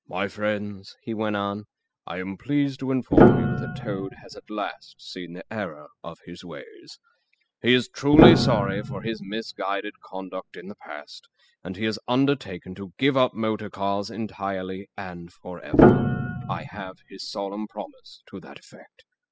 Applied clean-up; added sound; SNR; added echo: classical method spectral subtraction.